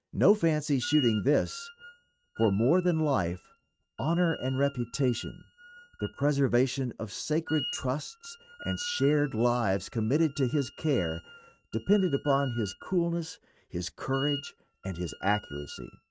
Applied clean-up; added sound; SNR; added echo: neural mask model RNNoise.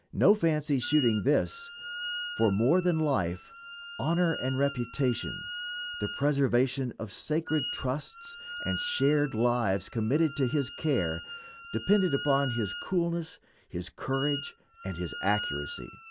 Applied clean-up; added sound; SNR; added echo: none; Wind instrument, woodwind instrument; 11 dB; none.